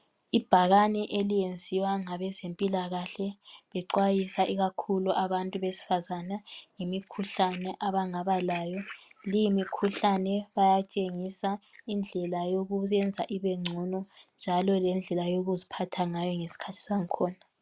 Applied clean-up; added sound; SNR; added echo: none; none; none; none.